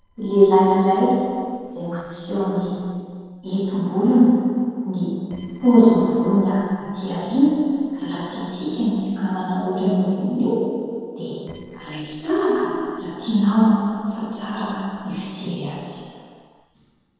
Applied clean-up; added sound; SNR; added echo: neural separator model SepFormer DNS4.